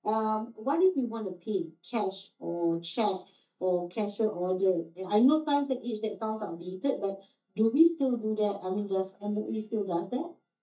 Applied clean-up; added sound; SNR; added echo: neural mask model DeepFilterNet 3.